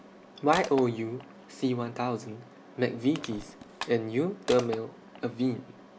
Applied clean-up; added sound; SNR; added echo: none; Crushing; 15 dB; none.